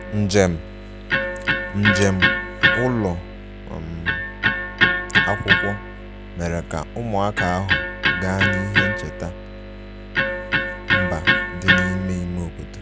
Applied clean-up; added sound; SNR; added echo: none; Electric guitar; -2 dB; none.